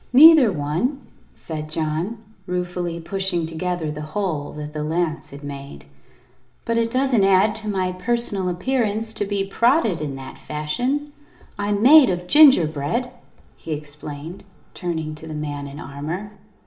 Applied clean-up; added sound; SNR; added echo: none; none; none; reverberation time 0.5 s.